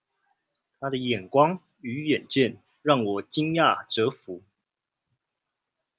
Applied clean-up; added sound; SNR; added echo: none; none; none; none.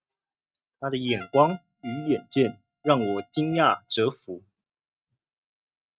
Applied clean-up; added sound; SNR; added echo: neural mask model RNNoise.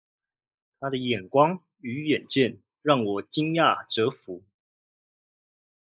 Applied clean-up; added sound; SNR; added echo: neural mask model Resemble Enhance denoiser.